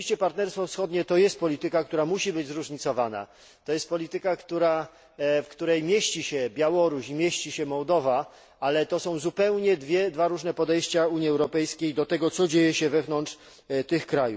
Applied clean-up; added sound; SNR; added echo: none; none; none; none.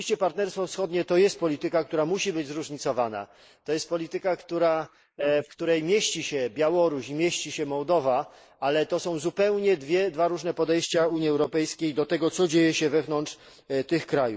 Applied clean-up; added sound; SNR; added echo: neural mask model Resemble Enhance denoiser.